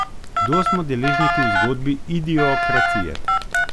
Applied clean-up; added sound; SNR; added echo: none; Telephone + Wind instrument, woodwind instrument; -3 dB; none.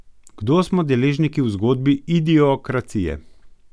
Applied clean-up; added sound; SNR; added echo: none; none; none; none.